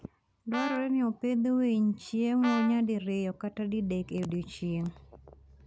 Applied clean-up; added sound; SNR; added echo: none; Brass instrument; 11 dB; none.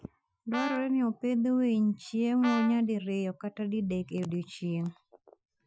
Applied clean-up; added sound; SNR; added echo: classical method Wiener filter.